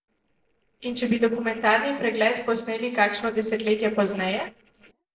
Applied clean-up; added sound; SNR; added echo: neural separator model SepFormer DNS4.